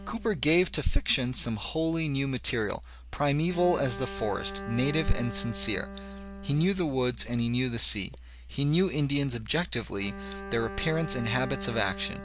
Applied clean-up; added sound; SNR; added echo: none; Bowed string instrument; 15 dB; none.